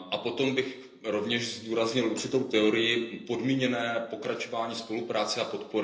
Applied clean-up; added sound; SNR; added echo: neural separator model SepFormer DNS4.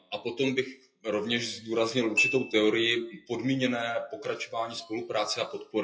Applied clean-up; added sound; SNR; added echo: classical method WPE with log-MMSE.